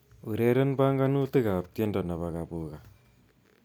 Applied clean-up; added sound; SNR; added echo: none; none; none; none.